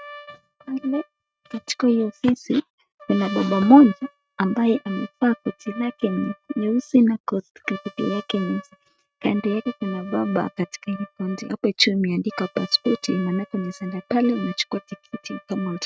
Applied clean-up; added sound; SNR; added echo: neural mask model RNNoise.